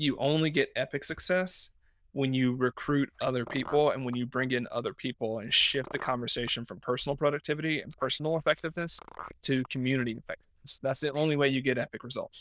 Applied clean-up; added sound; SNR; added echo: neural diffusion model UNIVERSE++.